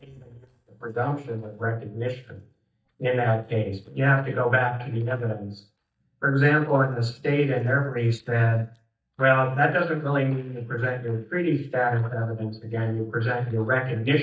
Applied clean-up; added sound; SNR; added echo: neural mask model DeepFilterNet 3.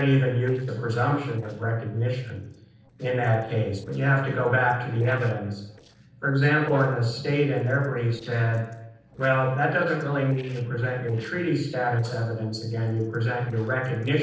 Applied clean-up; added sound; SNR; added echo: neural separator model SepFormer DNS4.